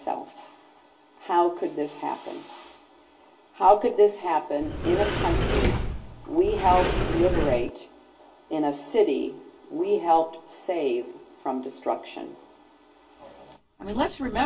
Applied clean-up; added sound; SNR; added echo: none; Sliding door; 0 dB; reverberation time 0.2 s.